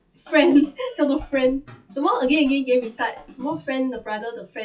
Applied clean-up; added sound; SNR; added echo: classical method WPE with log-MMSE.